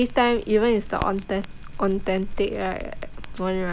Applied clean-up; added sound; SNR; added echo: none; Crackle; 9 dB; none.